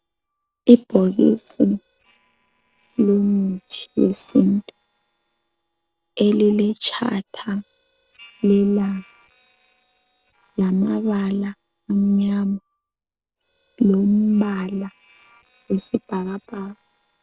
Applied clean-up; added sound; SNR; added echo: neural separator model SepFormer DNS4.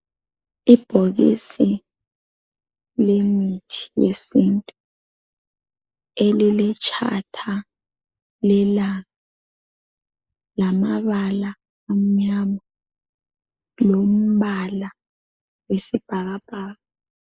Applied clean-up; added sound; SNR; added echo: neural mask model Resemble Enhance denoiser.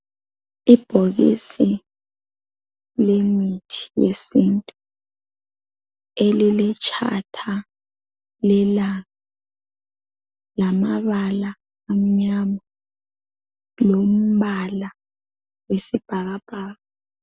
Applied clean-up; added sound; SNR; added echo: none; none; none; none.